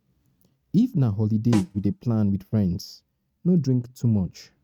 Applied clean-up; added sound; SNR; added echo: neural mask model RNNoise.